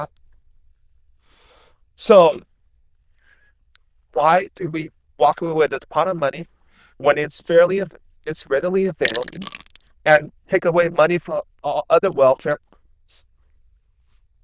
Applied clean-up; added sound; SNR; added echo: neural diffusion model UNIVERSE++.